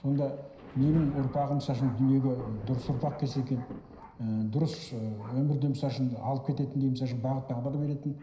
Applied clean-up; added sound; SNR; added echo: none; Thunder; 17 dB; reverberation time 0.9 s.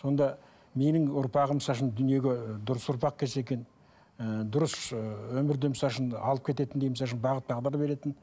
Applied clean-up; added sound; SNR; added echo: none; none; none; none.